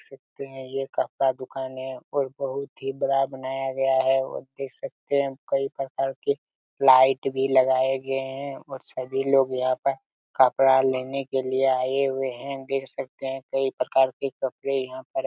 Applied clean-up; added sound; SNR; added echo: none; none; none; none.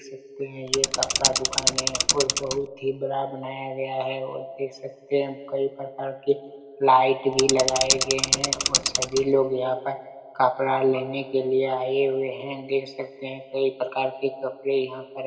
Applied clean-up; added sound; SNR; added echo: none; Mechanisms / Bicycle; -1 dB; reverberation time 1.6 s.